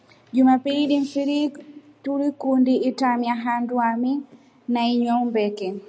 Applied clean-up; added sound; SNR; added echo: none; none; none; none.